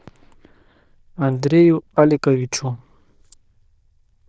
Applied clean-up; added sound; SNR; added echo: neural diffusion model UNIVERSE++.